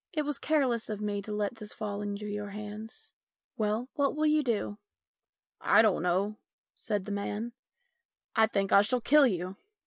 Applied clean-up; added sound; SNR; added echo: none; none; none; none.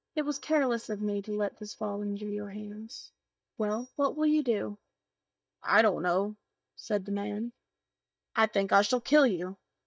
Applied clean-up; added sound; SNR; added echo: neural mask model DeepFilterNet 3.